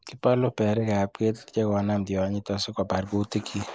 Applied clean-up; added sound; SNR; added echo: neural mask model Resemble Enhance denoiser.